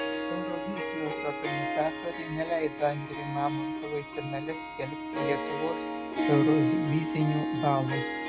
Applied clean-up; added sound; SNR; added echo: none; Harp; -1 dB; none.